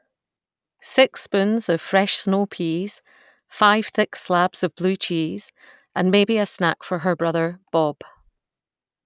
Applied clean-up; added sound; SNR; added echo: none; none; none; none.